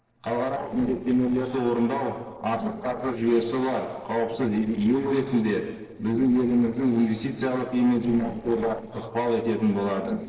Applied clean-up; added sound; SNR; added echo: neural separator model SepFormer DNS4.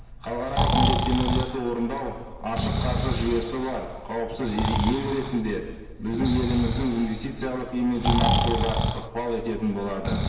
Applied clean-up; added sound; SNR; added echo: none; Breathing; 0 dB; reverberation time 1.3 s.